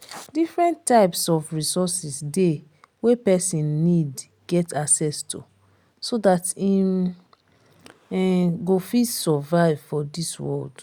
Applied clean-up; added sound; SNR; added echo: none; none; none; none.